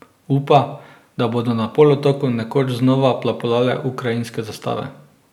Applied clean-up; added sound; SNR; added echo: none; none; none; none.